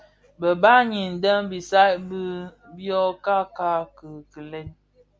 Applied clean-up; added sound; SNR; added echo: none; none; none; none.